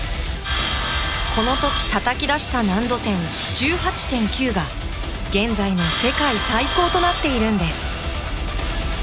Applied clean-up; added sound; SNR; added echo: none; Sawing; 2 dB; none.